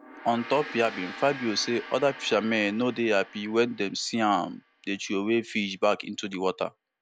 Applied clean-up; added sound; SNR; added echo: none; Gong; 17 dB; none.